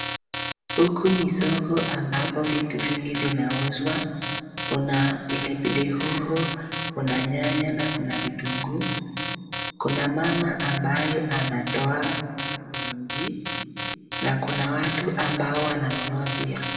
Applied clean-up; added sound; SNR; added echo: none; Alarm; 6 dB; reverberation time 2.2 s.